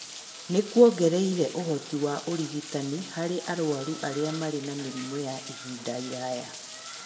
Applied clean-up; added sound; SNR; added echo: none; Rain; 14 dB; reverberation time 1.0 s.